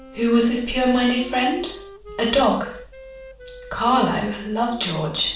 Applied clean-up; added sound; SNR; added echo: none; Wind instrument, woodwind instrument; 20 dB; reverberation time 0.5 s.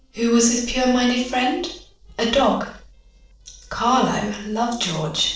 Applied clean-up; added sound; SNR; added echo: neural separator model SepFormer DNS4.